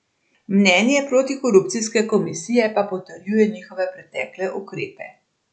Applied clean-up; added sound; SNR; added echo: none; none; none; none.